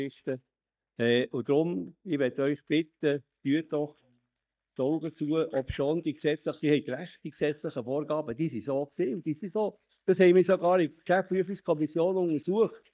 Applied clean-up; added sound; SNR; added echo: neural mask model DeepFilterNet 3.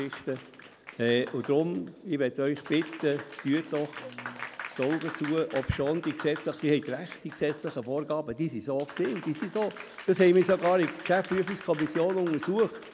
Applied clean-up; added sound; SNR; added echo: none; Applause; 15 dB; none.